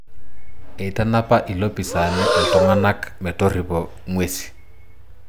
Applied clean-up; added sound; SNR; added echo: none; Breathing; 2 dB; none.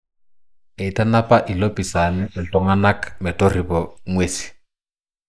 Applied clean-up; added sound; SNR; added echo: neural mask model Resemble Enhance denoiser.